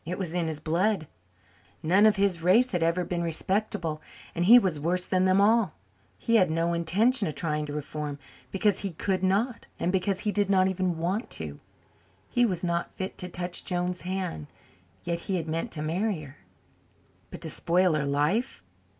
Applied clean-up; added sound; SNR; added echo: none; none; none; none.